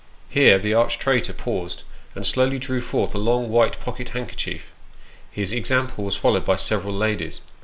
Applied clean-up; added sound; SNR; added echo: none; none; none; none.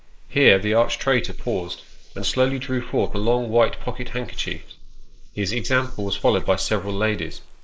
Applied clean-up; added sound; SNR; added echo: neural mask model Resemble Enhance denoiser.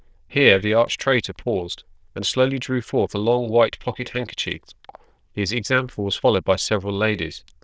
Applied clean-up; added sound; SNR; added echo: neural diffusion model UNIVERSE++.